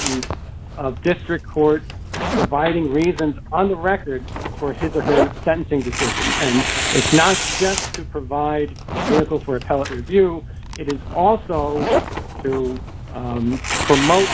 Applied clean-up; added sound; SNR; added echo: none; Zipper (clothing) + Tearing; 4 dB; none.